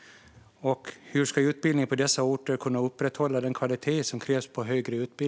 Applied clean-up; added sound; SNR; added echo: none; none; none; none.